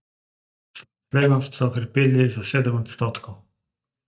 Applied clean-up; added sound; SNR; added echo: neural mask model DeepFilterNet 3.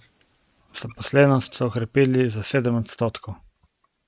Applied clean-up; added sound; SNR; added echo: none; none; none; none.